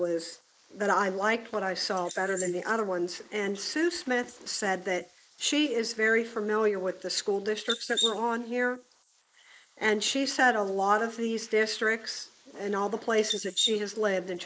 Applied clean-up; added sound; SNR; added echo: neural mask model Resemble Enhance denoiser.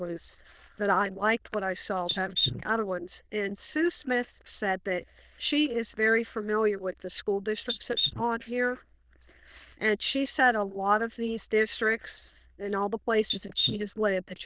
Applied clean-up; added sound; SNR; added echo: neural diffusion model UNIVERSE++.